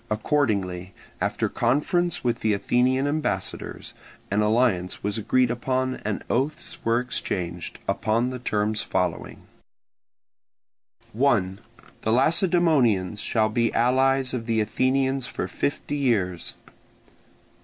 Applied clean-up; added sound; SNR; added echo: none; none; none; none.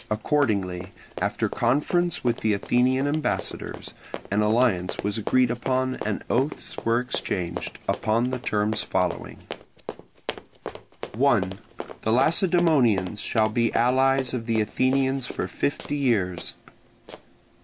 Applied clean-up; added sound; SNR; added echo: none; Run; 13 dB; none.